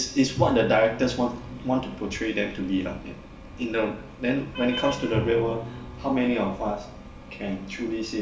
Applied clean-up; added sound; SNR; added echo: none; Bowed string instrument; 13 dB; reverberation time 0.7 s.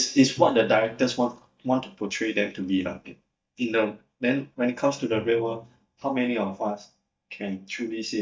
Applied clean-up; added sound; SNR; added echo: neural mask model DeepFilterNet 3.